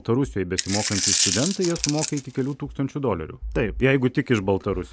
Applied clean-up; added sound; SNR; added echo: none; Coin (dropping); 3 dB; none.